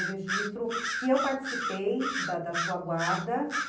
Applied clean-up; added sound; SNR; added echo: none; Bird vocalization, bird call, bird song; 3 dB; reverberation time 0.6 s.